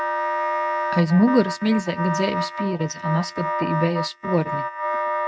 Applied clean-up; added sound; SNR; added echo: neural mask model RNNoise.